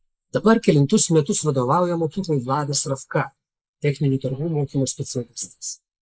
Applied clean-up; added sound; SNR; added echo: neural mask model Resemble Enhance denoiser.